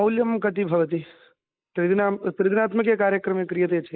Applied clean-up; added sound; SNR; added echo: neural mask model Resemble Enhance denoiser.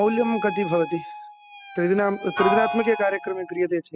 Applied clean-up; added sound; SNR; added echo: classical method spectral subtraction.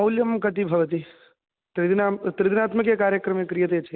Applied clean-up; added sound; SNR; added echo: none; none; none; none.